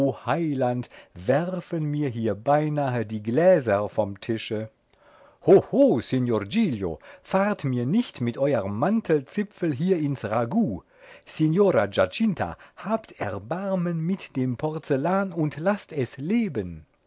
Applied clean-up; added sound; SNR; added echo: none; none; none; none.